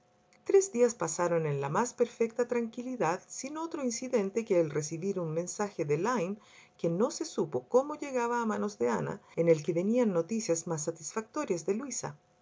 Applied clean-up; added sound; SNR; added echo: none; none; none; none.